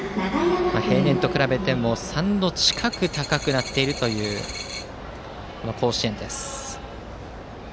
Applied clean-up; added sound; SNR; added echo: none; Coin (dropping); 11 dB; none.